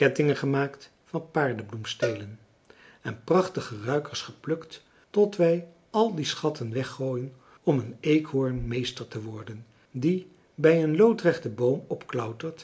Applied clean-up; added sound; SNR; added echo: none; Cowbell; 14 dB; none.